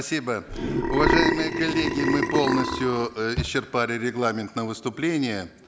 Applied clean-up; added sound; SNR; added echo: none; Burping, eructation; -1 dB; none.